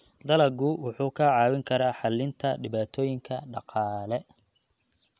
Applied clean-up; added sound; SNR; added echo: none; none; none; none.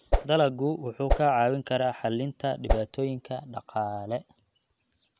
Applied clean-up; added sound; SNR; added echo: none; Whoosh, swoosh, swish; -2 dB; none.